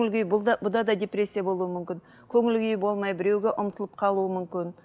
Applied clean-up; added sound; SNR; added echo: none; none; none; none.